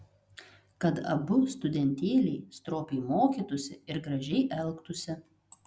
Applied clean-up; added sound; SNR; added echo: none; none; none; none.